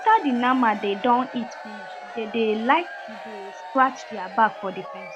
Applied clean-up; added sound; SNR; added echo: none; Crowd / Cheering; 13 dB; none.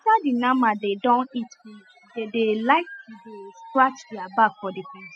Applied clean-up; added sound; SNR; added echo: classical method spectral subtraction.